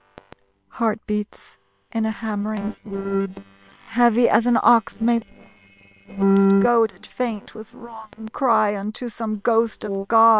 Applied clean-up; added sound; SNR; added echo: neural separator model SepFormer WHAM!.